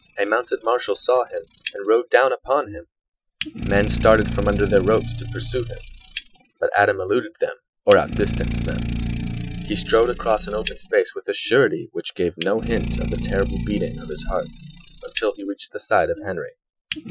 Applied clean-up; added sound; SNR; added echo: classical method Wiener filter.